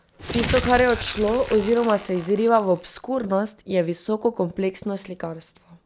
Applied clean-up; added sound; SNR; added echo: none; Crumpling, crinkling; 9 dB; none.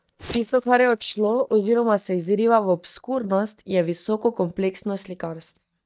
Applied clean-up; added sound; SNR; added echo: neural mask model DeepFilterNet 3.